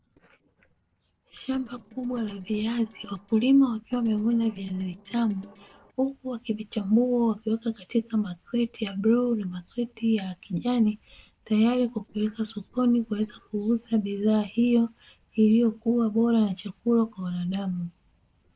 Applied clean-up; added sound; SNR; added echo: neural separator model SepFormer DNS4.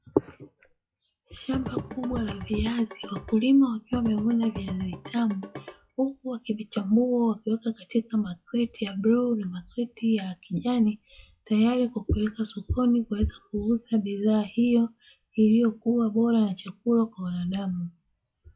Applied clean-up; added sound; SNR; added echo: classical method log-MMSE.